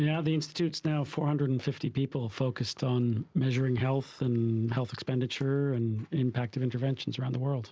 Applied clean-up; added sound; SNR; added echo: none; none; none; none.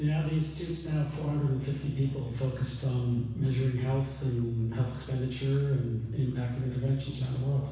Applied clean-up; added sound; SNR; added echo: none; Musical instrument; 17 dB; reverberation time 1.1 s.